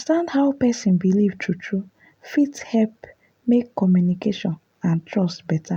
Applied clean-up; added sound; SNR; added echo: none; none; none; none.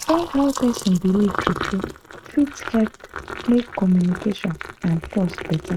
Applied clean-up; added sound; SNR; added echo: neural mask model RNNoise.